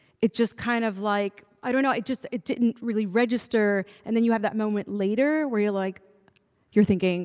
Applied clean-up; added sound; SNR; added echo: none; none; none; none.